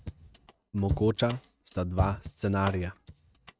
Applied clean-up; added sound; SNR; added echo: neural mask model RNNoise.